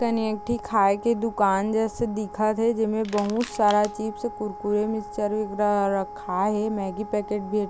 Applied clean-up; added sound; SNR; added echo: none; Wind instrument, woodwind instrument + Crushing; 15 dB; none.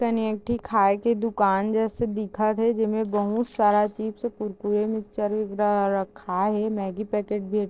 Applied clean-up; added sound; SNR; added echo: neural separator model SepFormer DNS4.